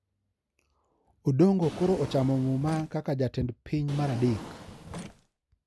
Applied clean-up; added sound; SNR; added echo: none; Drawer open or close; 14 dB; none.